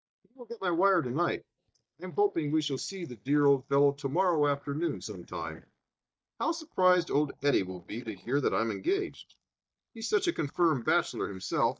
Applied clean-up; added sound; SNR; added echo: neural mask model DeepFilterNet 3.